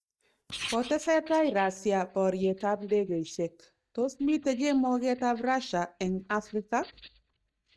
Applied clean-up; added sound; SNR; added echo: neural mask model DeepFilterNet 3.